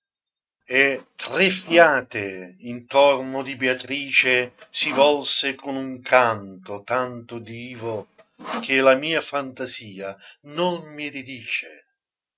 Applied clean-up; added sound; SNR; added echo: neural mask model RNNoise.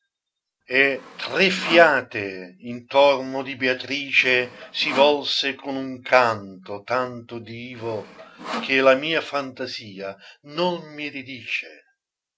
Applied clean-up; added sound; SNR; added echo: none; Sawing; 13 dB; none.